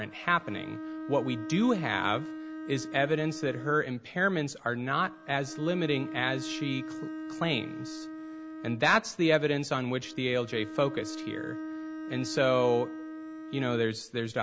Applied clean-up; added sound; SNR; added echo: none; Bowed string instrument; 10 dB; none.